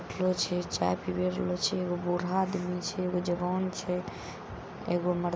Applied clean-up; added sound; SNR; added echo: none; none; none; none.